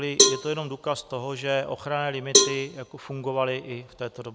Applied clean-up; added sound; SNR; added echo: none; Cowbell; -3 dB; none.